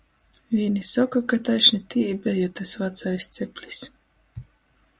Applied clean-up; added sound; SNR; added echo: none; none; none; none.